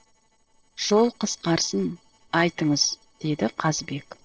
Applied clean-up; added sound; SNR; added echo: neural separator model SepFormer DNS4.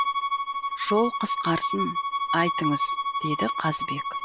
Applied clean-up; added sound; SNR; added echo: none; Bowed string instrument; -1 dB; none.